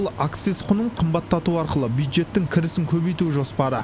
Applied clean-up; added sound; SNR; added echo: none; Bus; 17 dB; none.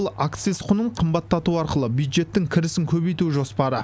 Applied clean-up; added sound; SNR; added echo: none; none; none; none.